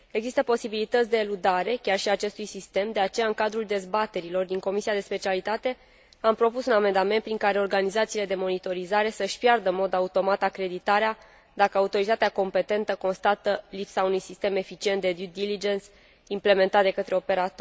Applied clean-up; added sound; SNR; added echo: none; none; none; none.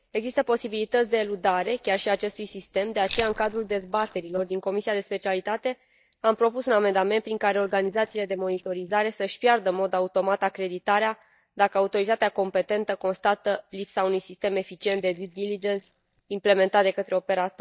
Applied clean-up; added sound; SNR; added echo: neural mask model DeepFilterNet 3.